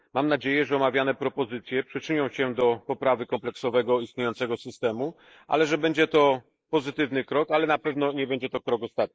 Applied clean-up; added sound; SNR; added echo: neural mask model Resemble Enhance denoiser.